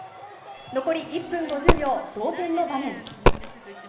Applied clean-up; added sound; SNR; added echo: none; Coin (dropping); -3 dB; reverberation time 1.1 s.